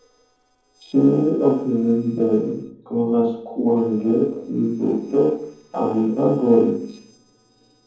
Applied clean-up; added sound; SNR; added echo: neural separator model SepFormer DNS4.